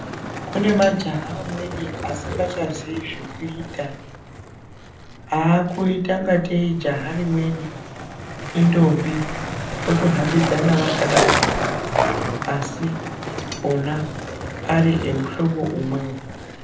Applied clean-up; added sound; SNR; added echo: none; Skateboard; 4 dB; reverberation time 0.6 s.